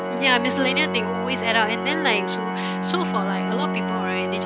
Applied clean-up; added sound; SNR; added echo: none; Organ; 1 dB; none.